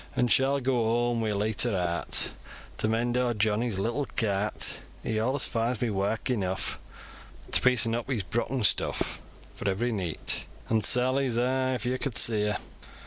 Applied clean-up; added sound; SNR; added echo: none; none; none; none.